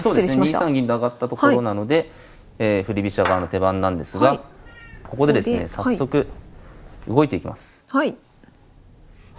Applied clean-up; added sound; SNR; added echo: none; Meow / Clapping; 18 dB; none.